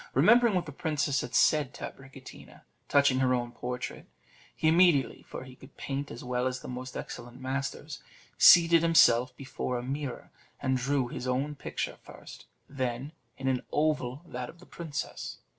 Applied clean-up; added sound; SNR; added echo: none; none; none; none.